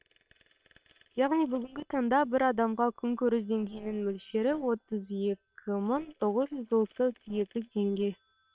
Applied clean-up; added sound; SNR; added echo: neural separator model SepFormer WHAM!.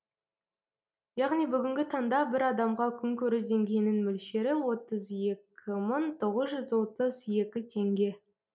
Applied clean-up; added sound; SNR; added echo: none; none; none; none.